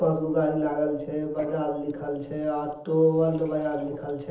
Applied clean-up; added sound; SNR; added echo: neural separator model SepFormer DNS4.